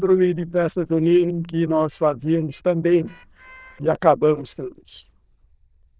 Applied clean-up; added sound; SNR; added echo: neural diffusion model UNIVERSE++.